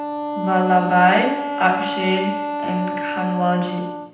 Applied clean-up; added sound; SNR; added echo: none; Wind instrument, woodwind instrument; 5 dB; reverberation time 0.9 s.